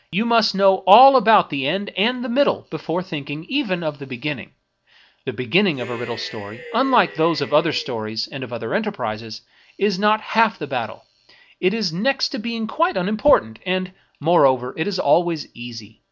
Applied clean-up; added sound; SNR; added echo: none; Cheering; 17 dB; none.